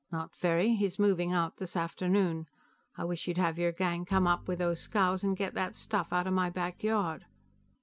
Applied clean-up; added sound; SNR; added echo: none; Bowed string instrument; 19 dB; none.